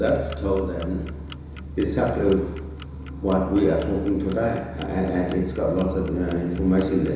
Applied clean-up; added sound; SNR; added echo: none; Clock; 19 dB; reverberation time 1.0 s.